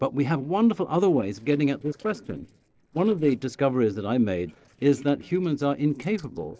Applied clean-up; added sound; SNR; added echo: neural separator model SepFormer DNS4.